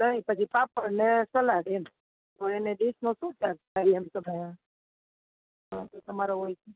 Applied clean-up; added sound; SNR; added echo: none; none; none; none.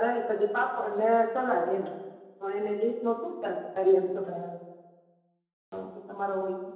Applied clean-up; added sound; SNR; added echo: none; none; none; reverberation time 1.0 s.